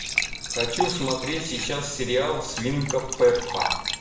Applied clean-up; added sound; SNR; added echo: none; Fill (with liquid) / Trickle, dribble / Glass; 4 dB; reverberation time 0.7 s.